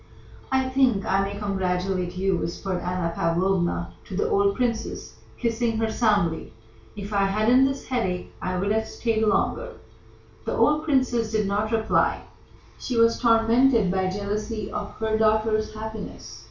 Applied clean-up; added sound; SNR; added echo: none; none; none; reverberation time 0.2 s.